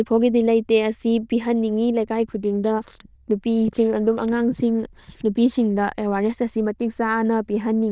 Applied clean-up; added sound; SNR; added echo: neural diffusion model UNIVERSE++.